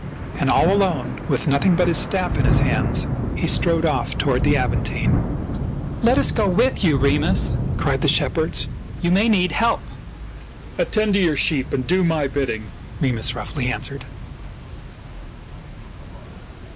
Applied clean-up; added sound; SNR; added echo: none; Thunder / Rain; 3 dB; none.